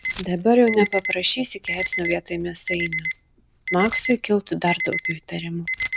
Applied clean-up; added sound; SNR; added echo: none; Alarm + Keys jangling; 6 dB; none.